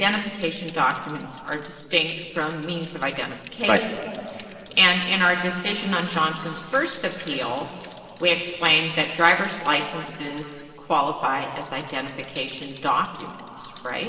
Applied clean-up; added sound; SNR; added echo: neural separator model SepFormer DNS4.